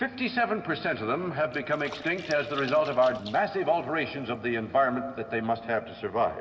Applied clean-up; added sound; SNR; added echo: none; Splash, splatter; 20 dB; reverberation time 0.8 s.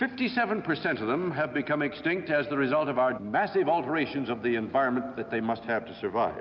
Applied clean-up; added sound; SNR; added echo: none; none; none; none.